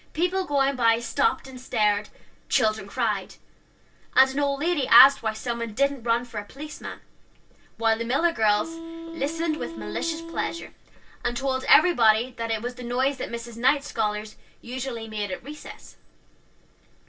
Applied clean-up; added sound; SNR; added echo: none; Wind instrument, woodwind instrument; 10 dB; reverberation time 0.1 s.